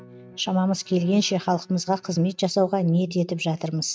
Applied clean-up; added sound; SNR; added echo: neural mask model RNNoise.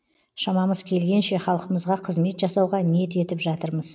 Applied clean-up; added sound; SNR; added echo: none; none; none; none.